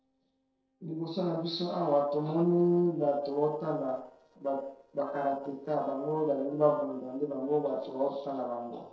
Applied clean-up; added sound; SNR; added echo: neural separator model SepFormer DNS4.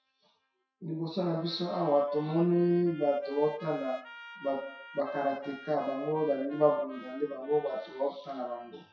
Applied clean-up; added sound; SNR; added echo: classical method WPE with log-MMSE.